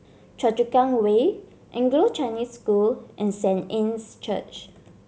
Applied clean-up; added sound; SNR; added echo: none; none; none; none.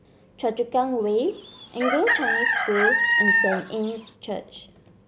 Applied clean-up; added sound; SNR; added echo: none; Chicken, rooster; -3 dB; none.